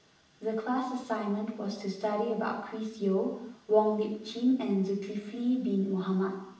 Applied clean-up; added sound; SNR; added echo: none; none; none; reverberation time 0.7 s.